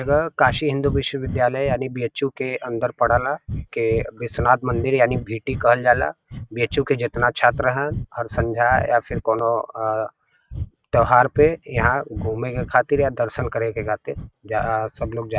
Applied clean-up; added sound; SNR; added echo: neural mask model RNNoise.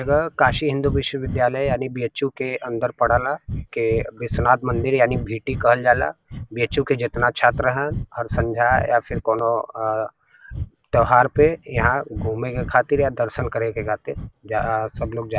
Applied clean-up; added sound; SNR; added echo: none; Breathing; 10 dB; none.